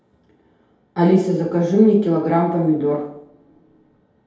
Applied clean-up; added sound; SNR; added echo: none; none; none; reverberation time 0.8 s.